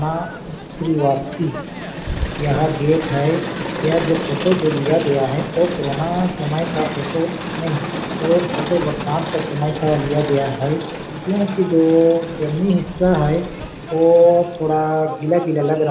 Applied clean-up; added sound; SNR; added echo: none; Crowd; 8 dB; reverberation time 0.8 s.